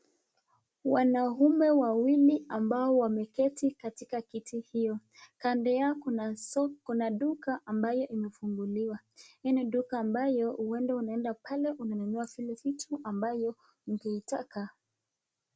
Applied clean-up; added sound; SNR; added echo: none; none; none; none.